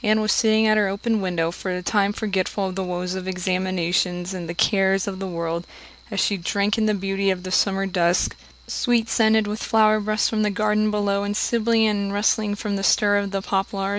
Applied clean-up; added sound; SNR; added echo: none; none; none; none.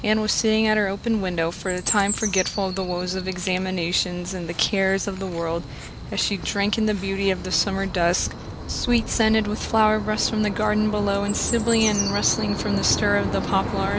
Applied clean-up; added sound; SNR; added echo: none; Chirp, tweet; 8 dB; none.